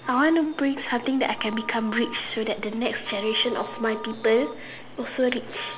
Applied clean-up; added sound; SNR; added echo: none; Telephone; 18 dB; none.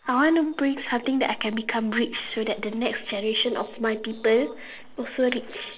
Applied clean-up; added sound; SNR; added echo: neural separator model SepFormer DNS4.